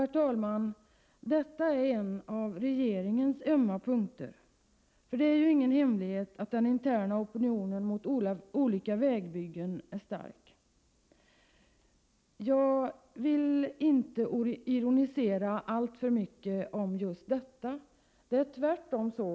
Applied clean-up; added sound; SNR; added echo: none; none; none; none.